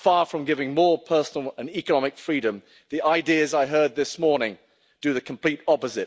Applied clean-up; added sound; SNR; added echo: none; none; none; none.